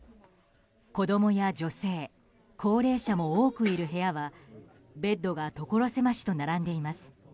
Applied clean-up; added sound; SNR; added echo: none; none; none; none.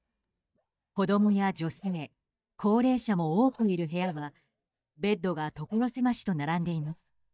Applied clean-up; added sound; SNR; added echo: neural mask model DeepFilterNet 3.